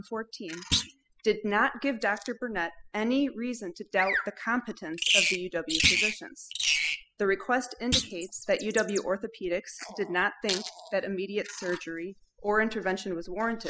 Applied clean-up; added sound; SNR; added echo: classical method spectral subtraction.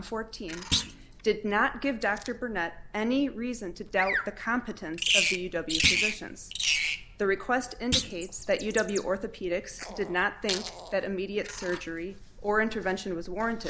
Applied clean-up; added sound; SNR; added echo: none; Bird vocalization, bird call, bird song + Thump, thud; 3 dB; none.